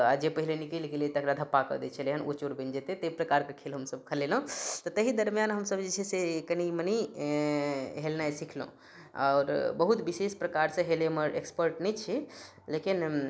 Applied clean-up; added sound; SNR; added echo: none; none; none; none.